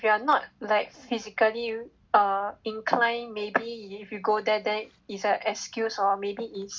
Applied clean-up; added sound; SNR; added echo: none; none; none; none.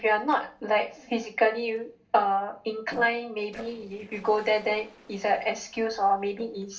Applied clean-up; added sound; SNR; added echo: neural separator model SepFormer DNS4.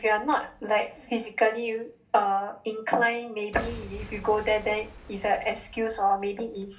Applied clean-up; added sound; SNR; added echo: none; Shatter / Crushing / Boom; 19 dB; reverberation time 0.3 s.